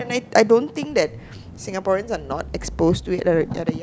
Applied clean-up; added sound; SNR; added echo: none; Zipper (clothing); 17 dB; none.